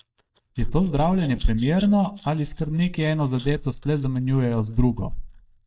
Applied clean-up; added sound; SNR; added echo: neural mask model DeepFilterNet 3.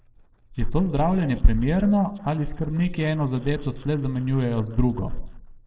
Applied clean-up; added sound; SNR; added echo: neural separator model SepFormer DNS4.